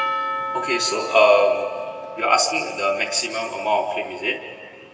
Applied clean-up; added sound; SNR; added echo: none; Percussion; 9 dB; reverberation time 2.0 s.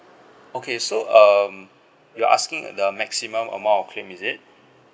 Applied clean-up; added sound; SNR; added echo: none; none; none; none.